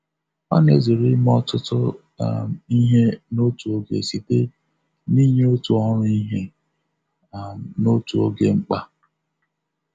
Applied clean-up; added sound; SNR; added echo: none; none; none; none.